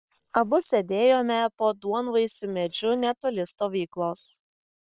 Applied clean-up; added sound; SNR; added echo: neural separator model SepFormer WHAM!.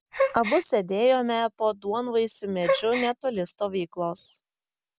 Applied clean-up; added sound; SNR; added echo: none; Gasp; 7 dB; none.